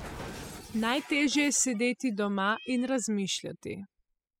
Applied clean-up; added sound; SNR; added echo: classical method spectral subtraction.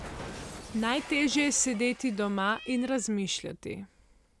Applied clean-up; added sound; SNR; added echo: none; Cat; 15 dB; none.